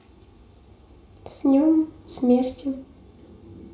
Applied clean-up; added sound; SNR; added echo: none; none; none; reverberation time 0.5 s.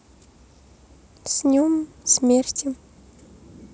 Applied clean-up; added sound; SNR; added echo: none; none; none; none.